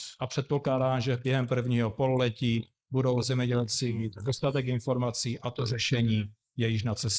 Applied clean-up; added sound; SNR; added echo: neural mask model Resemble Enhance denoiser.